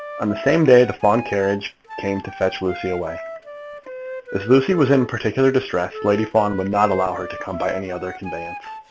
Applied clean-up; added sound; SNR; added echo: none; Wind instrument, woodwind instrument; 13 dB; none.